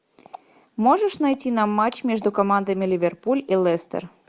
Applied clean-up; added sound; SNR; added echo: none; none; none; none.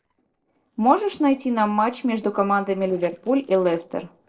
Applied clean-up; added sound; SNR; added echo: neural separator model SepFormer DNS4.